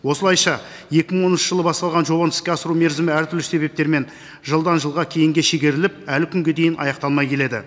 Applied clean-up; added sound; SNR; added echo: none; none; none; none.